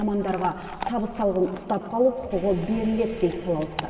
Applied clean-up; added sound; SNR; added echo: none; Chewing, mastication / Dog; 15 dB; reverberation time 2.5 s.